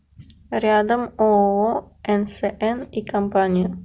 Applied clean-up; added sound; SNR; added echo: none; none; none; none.